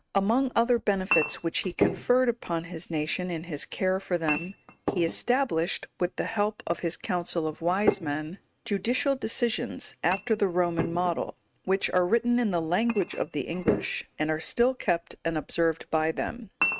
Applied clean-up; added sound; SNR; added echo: neural mask model RNNoise.